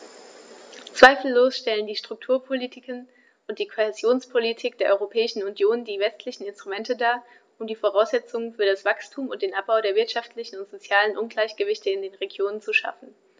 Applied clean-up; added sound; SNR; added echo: none; none; none; none.